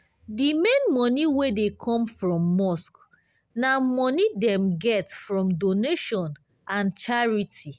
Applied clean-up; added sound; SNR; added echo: none; none; none; none.